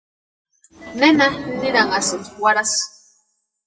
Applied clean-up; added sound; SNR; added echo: classical method WPE with log-MMSE.